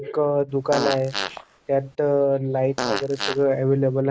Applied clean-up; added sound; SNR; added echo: neural mask model Resemble Enhance denoiser.